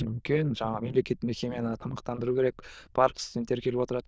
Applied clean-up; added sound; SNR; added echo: neural diffusion model UNIVERSE++.